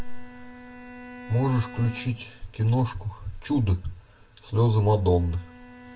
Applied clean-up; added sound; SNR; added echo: none; Bowed string instrument; 20 dB; reverberation time 0.2 s.